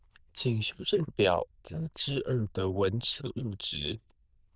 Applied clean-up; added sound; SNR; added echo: neural diffusion model UNIVERSE++.